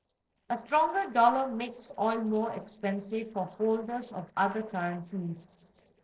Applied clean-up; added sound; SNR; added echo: neural separator model SepFormer DNS4.